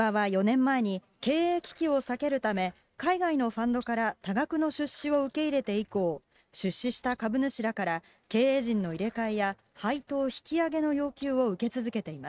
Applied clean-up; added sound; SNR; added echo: neural mask model RNNoise.